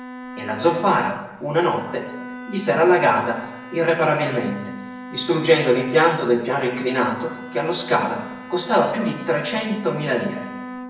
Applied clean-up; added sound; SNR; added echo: none; Bowed string instrument; 14 dB; reverberation time 0.9 s.